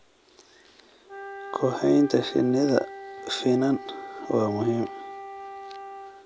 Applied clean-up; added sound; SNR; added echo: none; Wind instrument, woodwind instrument; 13 dB; none.